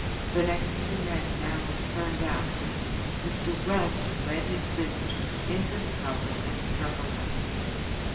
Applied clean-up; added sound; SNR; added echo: none; Water; -4 dB; reverberation time 2.4 s.